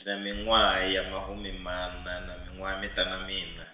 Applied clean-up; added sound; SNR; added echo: none; Gull, seagull / Wind; 11 dB; reverberation time 0.8 s.